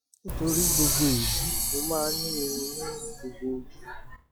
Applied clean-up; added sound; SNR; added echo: classical method log-MMSE.